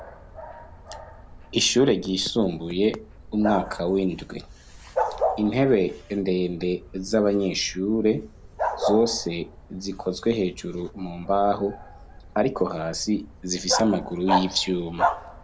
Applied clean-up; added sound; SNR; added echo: none; Bark; 7 dB; none.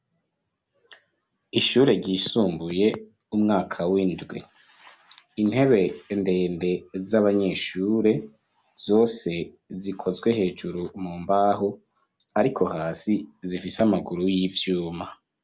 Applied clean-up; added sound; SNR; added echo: none; none; none; none.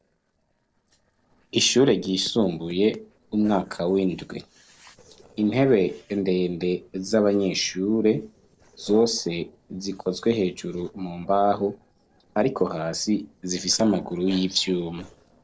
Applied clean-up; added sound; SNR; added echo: neural separator model SepFormer DNS4.